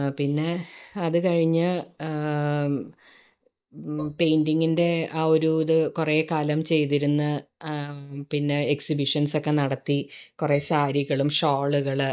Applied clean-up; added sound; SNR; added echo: neural mask model DeepFilterNet 3.